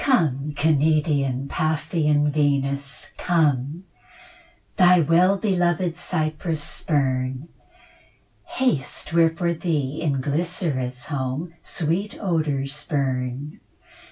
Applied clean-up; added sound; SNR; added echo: none; none; none; none.